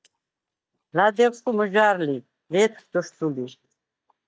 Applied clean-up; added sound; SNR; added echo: neural mask model DeepFilterNet 3.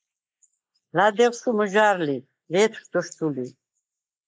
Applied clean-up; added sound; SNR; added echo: neural mask model Resemble Enhance denoiser.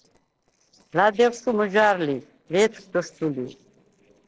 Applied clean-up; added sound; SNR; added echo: neural separator model SepFormer DNS4.